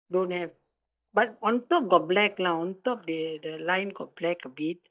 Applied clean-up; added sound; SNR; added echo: neural mask model DeepFilterNet 3.